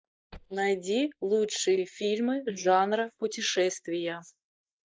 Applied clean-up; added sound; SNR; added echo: neural mask model DeepFilterNet 3.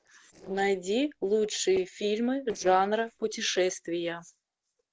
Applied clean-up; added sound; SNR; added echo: neural separator model SepFormer DNS4.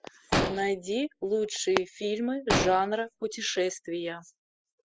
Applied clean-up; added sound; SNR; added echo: classical method spectral subtraction.